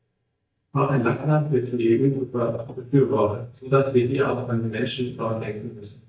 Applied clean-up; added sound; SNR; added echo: neural mask model DeepFilterNet 3.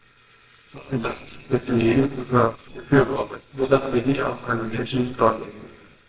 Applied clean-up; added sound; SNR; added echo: neural separator model SepFormer WHAMR!.